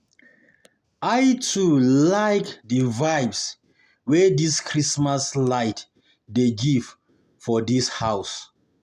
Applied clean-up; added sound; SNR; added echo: none; none; none; none.